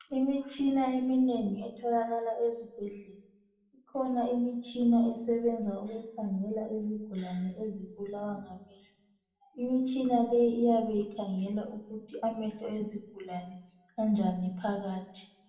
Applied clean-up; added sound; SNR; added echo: none; none; none; reverberation time 0.6 s.